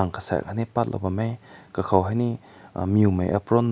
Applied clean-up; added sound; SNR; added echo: none; none; none; none.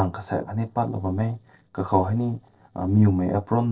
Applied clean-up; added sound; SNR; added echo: neural separator model SepFormer DNS4.